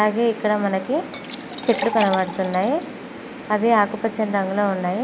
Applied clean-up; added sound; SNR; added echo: none; Liquid; 12 dB; none.